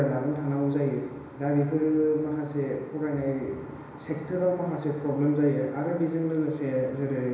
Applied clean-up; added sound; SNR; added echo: none; none; none; reverberation time 1.0 s.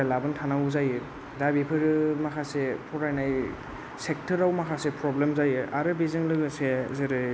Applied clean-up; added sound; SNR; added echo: none; none; none; none.